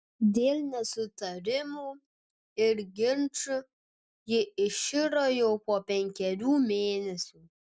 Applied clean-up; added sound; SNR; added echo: none; none; none; none.